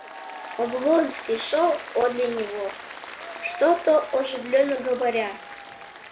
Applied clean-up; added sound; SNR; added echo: none; Applause; 13 dB; none.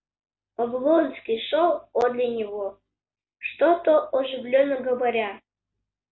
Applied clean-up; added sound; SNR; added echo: none; none; none; none.